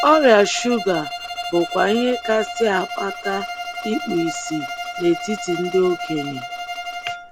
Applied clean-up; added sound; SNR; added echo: none; Bowed string instrument; 8 dB; none.